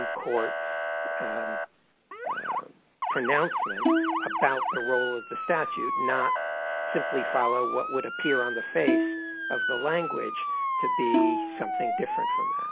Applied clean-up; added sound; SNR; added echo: none; Motor vehicle (road) / Siren + Bowed string instrument; -2 dB; none.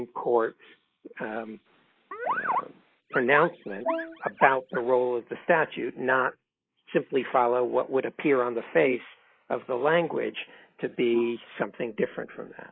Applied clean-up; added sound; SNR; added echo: neural mask model Resemble Enhance denoiser.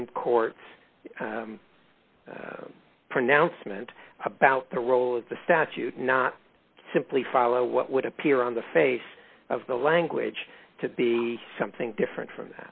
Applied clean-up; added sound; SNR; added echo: none; none; none; none.